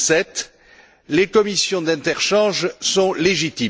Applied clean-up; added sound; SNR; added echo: none; none; none; none.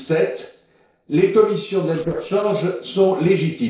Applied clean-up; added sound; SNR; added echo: neural separator model SepFormer DNS4.